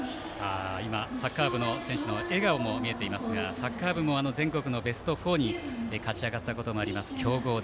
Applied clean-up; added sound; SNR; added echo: none; none; none; none.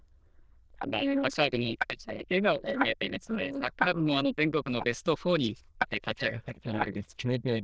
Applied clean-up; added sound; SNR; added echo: neural diffusion model UNIVERSE++.